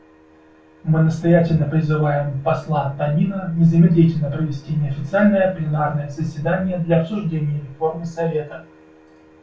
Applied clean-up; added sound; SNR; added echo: none; none; none; reverberation time 0.2 s.